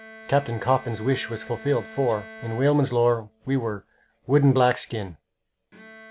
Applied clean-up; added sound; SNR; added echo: none; Bowed string instrument + Tambourine; 20 dB; none.